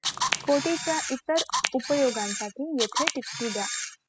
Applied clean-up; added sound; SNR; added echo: classical method spectral subtraction.